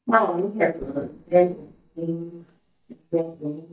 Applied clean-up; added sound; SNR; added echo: neural mask model DeepFilterNet 3.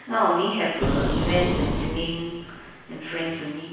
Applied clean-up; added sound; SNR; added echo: none; Boom; 1 dB; reverberation time 1.1 s.